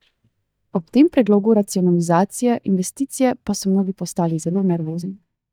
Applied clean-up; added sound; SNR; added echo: neural mask model DeepFilterNet 3.